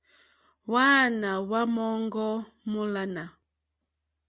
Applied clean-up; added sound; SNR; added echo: none; none; none; none.